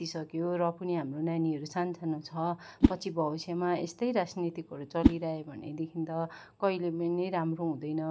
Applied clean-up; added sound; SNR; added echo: none; Whoosh, swoosh, swish; 1 dB; none.